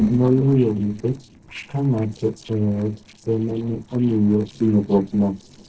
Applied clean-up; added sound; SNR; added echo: neural separator model SepFormer DNS4.